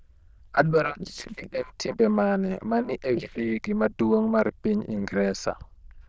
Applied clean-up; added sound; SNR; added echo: neural diffusion model UNIVERSE++.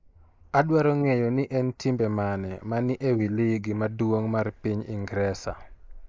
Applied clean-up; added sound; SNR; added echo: neural mask model Resemble Enhance denoiser.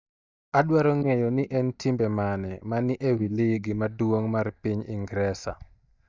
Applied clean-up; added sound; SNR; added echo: neural mask model DeepFilterNet 3.